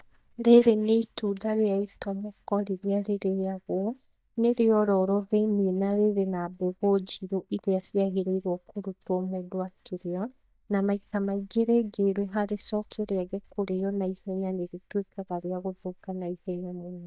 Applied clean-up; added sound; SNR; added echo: neural mask model DeepFilterNet 3.